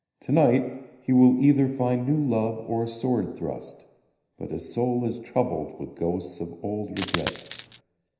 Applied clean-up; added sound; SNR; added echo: none; Coin (dropping); 2 dB; reverberation time 0.9 s.